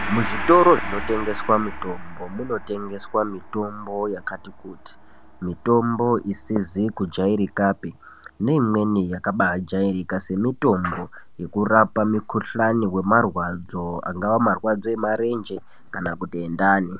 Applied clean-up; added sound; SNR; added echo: none; Gong; 12 dB; none.